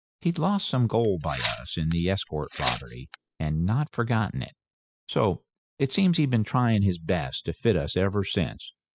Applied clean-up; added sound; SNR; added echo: classical method spectral subtraction.